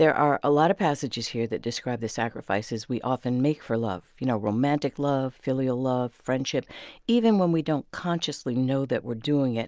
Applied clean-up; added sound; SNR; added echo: none; none; none; none.